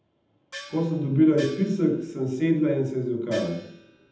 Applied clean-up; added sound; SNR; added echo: none; Gong; 18 dB; reverberation time 0.8 s.